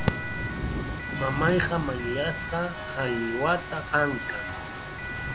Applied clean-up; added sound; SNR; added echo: none; Rain + Siren; 4 dB; none.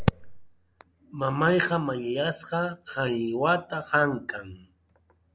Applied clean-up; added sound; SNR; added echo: none; none; none; none.